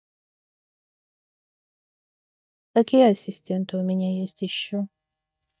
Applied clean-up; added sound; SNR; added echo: neural mask model DeepFilterNet 3.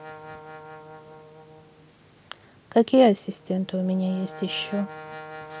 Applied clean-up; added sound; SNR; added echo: none; Brass instrument; 17 dB; none.